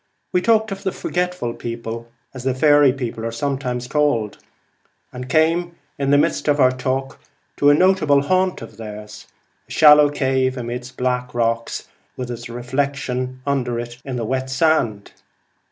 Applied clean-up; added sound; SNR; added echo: none; none; none; none.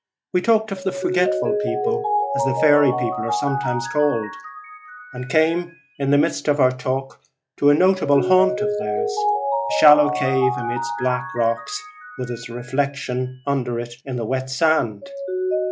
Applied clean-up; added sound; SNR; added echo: classical method log-MMSE.